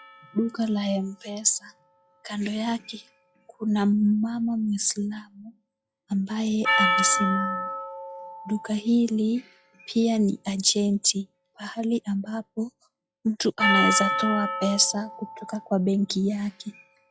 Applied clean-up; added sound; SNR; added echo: classical method log-MMSE.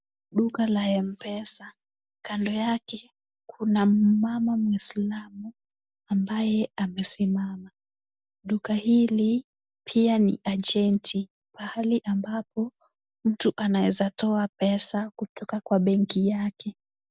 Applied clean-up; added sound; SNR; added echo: none; none; none; none.